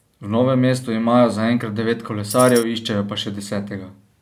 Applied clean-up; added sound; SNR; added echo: none; Tambourine; 9 dB; none.